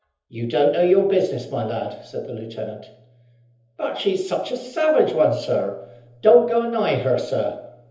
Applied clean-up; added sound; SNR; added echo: none; none; none; reverberation time 0.7 s.